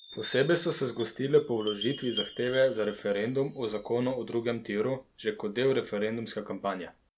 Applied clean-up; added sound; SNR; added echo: none; Chime; 9 dB; none.